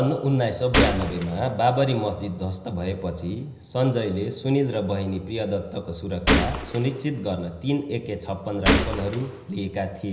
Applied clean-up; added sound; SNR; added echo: none; Gunshot, gunfire; 0 dB; reverberation time 0.9 s.